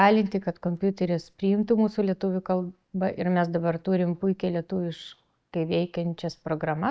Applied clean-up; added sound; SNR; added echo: none; none; none; none.